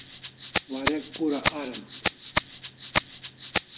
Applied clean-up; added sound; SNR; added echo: none; Rattle (instrument); -3 dB; reverberation time 1.0 s.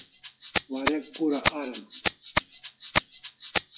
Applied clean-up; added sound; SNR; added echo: classical method WPE with log-MMSE.